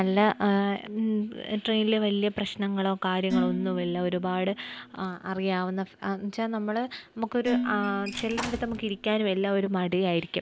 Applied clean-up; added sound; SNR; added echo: none; Dishes, pots, and pans + Squeak / Slam / Wood; 10 dB; none.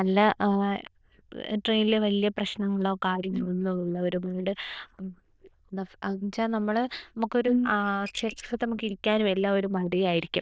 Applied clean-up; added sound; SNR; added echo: neural diffusion model UNIVERSE++.